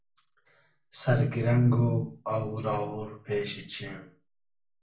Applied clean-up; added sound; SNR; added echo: none; none; none; reverberation time 0.3 s.